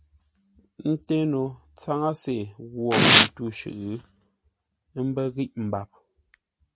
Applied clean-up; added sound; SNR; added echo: none; Domestic sounds, home sounds; -4 dB; none.